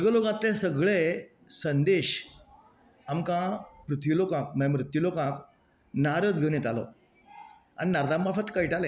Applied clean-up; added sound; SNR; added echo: none; none; none; none.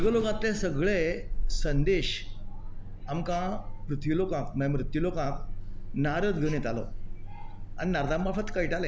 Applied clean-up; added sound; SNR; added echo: none; Alarm; 1 dB; none.